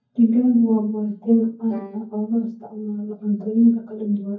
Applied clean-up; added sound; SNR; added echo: neural mask model DeepFilterNet 3.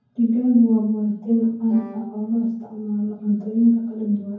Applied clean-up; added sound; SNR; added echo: none; Wind instrument, woodwind instrument; 19 dB; reverberation time 0.9 s.